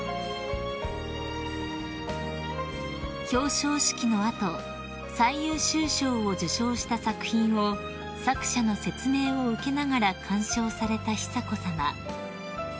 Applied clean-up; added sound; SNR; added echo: none; none; none; none.